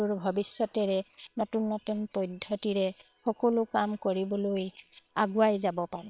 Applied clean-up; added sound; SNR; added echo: neural separator model SepFormer WHAM!.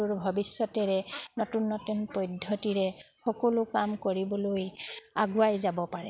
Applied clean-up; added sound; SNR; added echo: none; none; none; none.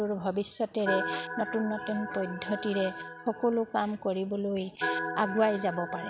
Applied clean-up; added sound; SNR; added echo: none; Organ; 7 dB; none.